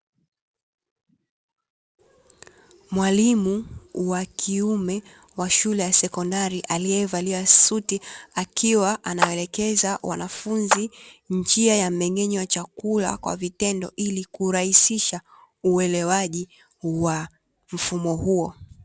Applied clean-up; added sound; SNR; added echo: none; Clapping; 7 dB; none.